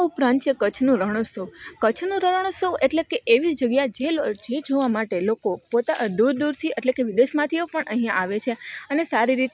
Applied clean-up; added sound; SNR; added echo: none; none; none; none.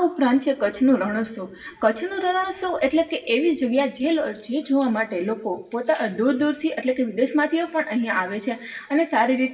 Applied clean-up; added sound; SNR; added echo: none; none; none; reverberation time 0.6 s.